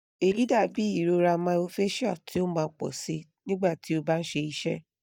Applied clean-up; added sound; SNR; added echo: neural mask model DeepFilterNet 3.